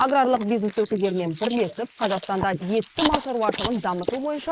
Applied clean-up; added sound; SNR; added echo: neural mask model Resemble Enhance denoiser.